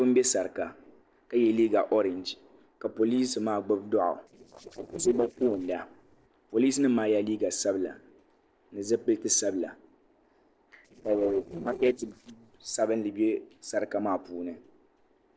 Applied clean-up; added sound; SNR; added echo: neural separator model SepFormer DNS4.